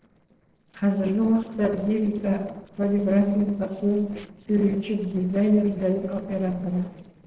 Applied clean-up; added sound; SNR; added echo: neural separator model SepFormer DNS4.